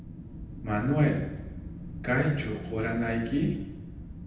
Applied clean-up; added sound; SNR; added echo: none; Wind; 9 dB; reverberation time 0.9 s.